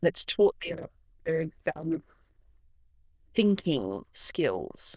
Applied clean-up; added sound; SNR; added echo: neural diffusion model UNIVERSE++.